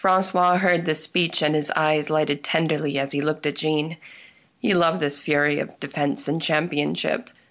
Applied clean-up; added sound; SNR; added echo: none; none; none; none.